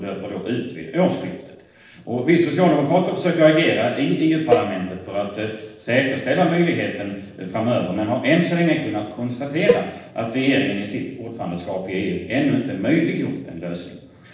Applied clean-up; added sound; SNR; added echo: neural separator model SepFormer DNS4.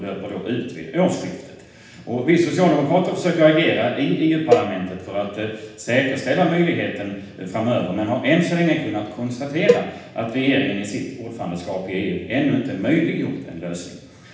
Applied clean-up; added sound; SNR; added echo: none; Cowbell; 3 dB; reverberation time 0.9 s.